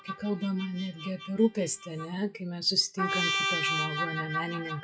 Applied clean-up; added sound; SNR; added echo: classical method WPE with log-MMSE.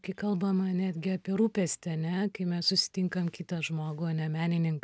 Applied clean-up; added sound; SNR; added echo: none; none; none; none.